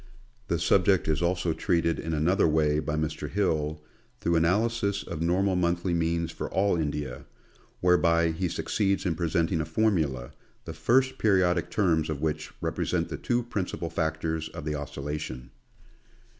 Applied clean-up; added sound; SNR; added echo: none; none; none; none.